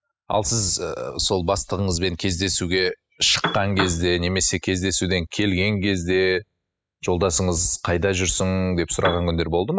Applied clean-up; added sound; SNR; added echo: classical method spectral subtraction.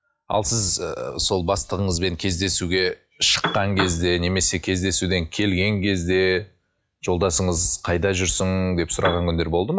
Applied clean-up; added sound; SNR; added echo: classical method log-MMSE.